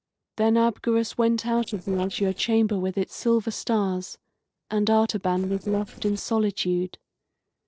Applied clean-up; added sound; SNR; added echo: neural separator model SepFormer DNS4.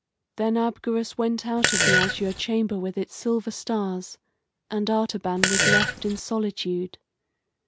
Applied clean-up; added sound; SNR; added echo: none; Fart; -4 dB; none.